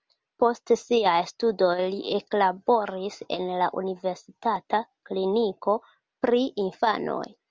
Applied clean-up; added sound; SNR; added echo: none; none; none; none.